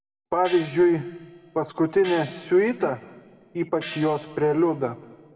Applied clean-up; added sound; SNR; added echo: none; Gong; 19 dB; reverberation time 1.1 s.